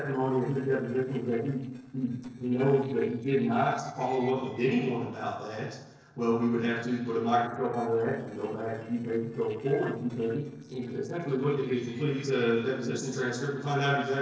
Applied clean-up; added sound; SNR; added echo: neural separator model SepFormer DNS4.